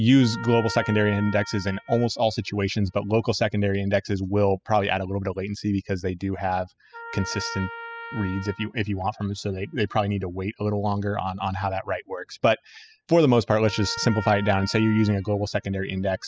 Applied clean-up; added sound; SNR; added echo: classical method spectral subtraction.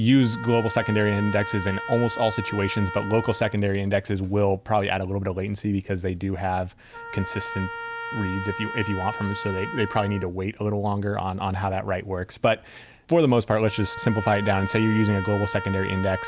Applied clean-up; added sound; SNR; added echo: none; Trumpet; 12 dB; none.